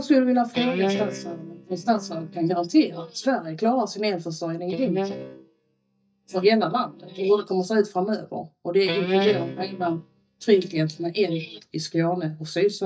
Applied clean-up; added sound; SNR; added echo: neural mask model DeepFilterNet 3.